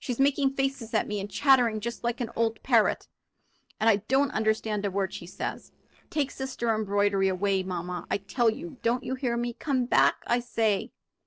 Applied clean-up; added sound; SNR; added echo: neural separator model SepFormer DNS4.